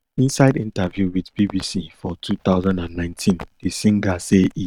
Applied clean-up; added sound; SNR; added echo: neural mask model RNNoise.